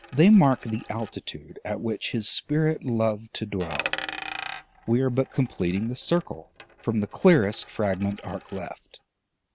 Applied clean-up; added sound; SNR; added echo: none; Coin (dropping); 15 dB; none.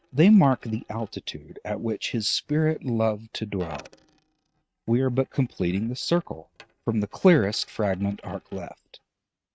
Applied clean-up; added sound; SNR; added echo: neural mask model RNNoise.